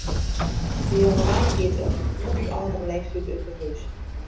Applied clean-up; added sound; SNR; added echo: none; Sliding door / Train; -4 dB; reverberation time 0.6 s.